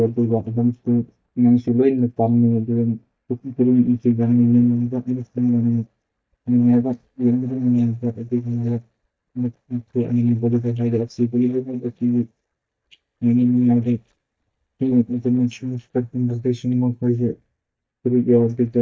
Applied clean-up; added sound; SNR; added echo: neural mask model DeepFilterNet 3.